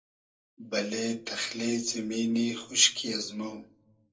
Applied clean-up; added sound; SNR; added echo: none; none; none; reverberation time 0.2 s.